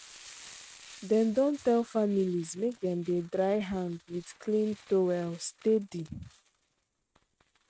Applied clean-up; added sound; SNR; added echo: neural mask model RNNoise.